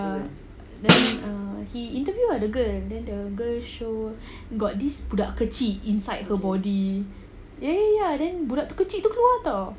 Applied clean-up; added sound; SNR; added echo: none; Snare drum; -3 dB; none.